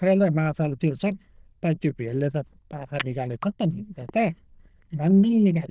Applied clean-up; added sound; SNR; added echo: neural diffusion model UNIVERSE++.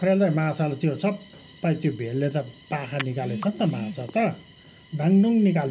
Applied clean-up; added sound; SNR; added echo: none; Tap / Hammer; 19 dB; none.